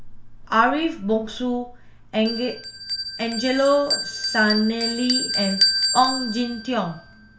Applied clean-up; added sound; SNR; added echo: none; Bell; 4 dB; reverberation time 0.2 s.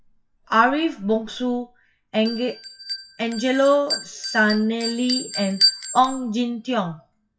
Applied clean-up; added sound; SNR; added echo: classical method WPE with log-MMSE.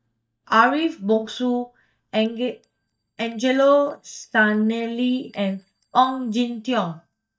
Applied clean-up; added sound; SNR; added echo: neural mask model DeepFilterNet 3.